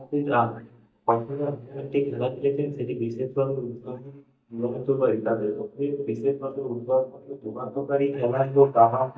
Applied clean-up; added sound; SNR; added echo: neural mask model DeepFilterNet 3.